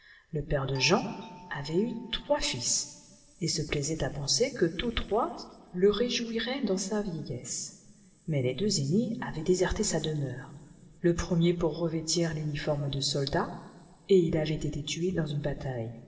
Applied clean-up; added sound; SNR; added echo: none; Doorbell; 20 dB; reverberation time 2.7 s.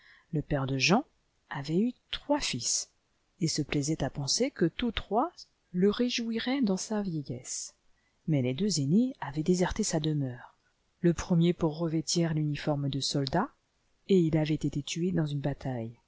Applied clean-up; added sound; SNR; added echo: none; none; none; none.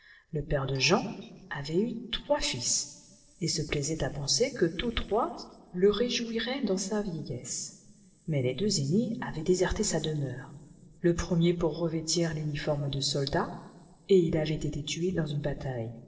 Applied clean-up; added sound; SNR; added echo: neural separator model SepFormer DNS4.